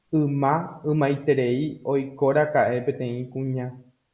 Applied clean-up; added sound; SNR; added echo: none; none; none; none.